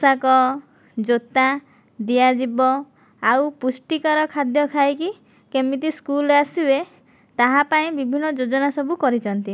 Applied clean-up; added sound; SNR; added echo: none; none; none; none.